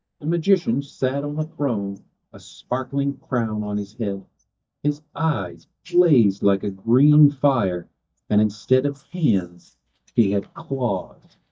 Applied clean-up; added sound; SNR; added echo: neural mask model DeepFilterNet 3.